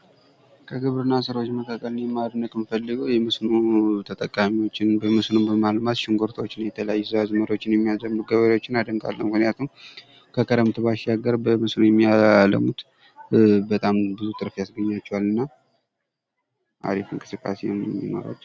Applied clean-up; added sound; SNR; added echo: none; none; none; none.